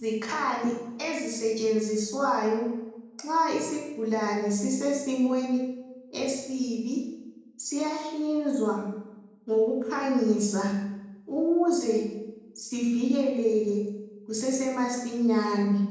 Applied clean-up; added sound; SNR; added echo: none; none; none; reverberation time 0.9 s.